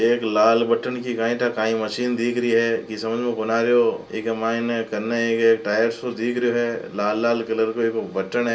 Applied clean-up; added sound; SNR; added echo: none; none; none; reverberation time 0.2 s.